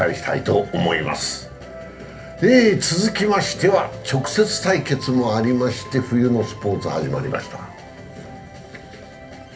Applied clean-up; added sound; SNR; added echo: none; none; none; reverberation time 0.3 s.